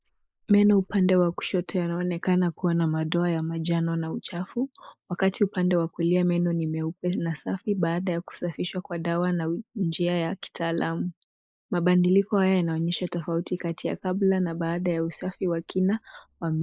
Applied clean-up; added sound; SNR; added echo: neural mask model Resemble Enhance denoiser.